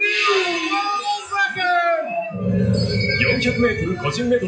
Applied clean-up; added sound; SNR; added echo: classical method WPE with log-MMSE.